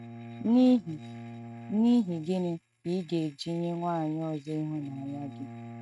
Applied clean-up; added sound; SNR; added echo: neural mask model RNNoise.